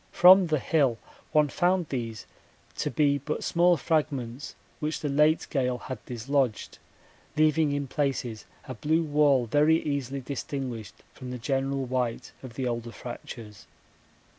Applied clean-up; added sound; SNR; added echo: none; none; none; none.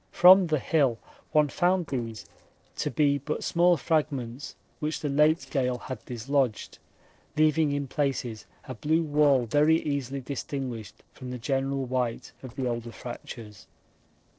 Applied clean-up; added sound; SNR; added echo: neural separator model SepFormer DNS4.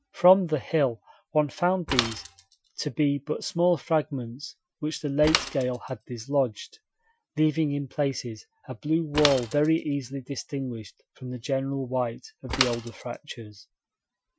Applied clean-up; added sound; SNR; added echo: classical method Wiener filter.